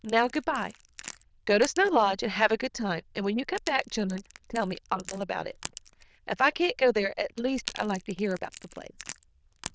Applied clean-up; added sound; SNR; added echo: neural diffusion model UNIVERSE++.